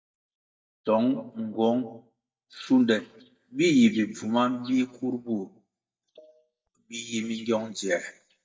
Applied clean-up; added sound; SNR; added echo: neural mask model DeepFilterNet 3.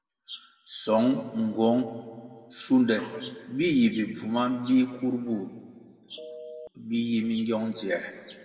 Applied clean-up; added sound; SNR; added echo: none; Telephone; 16 dB; reverberation time 1.7 s.